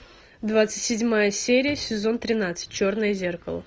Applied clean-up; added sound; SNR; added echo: none; none; none; none.